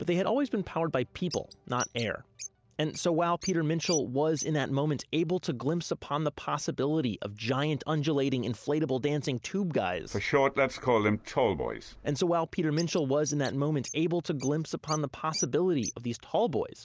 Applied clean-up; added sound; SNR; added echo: none; Bird; 13 dB; none.